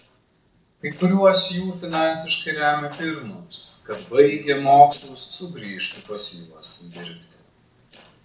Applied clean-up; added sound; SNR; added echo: neural separator model SepFormer DNS4.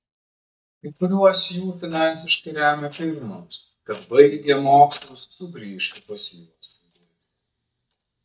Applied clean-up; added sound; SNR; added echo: neural mask model DeepFilterNet 3.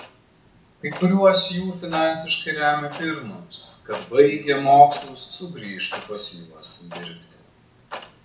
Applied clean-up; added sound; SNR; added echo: none; Clock; 19 dB; reverberation time 0.6 s.